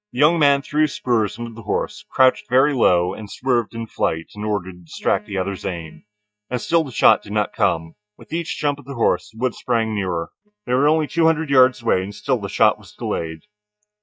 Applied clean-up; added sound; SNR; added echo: neural mask model DeepFilterNet 3.